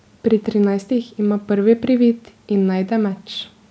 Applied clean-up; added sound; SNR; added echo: none; none; none; none.